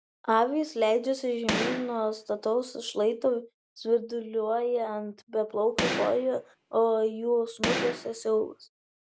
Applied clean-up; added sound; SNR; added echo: none; Gunshot, gunfire; 6 dB; none.